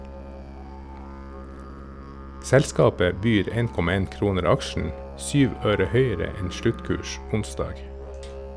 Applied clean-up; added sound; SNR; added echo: none; Musical instrument; 12 dB; none.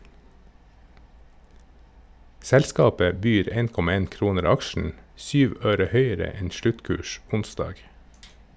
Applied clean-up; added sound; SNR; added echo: none; none; none; none.